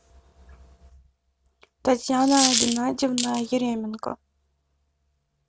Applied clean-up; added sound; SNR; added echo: none; Coin (dropping); 0 dB; none.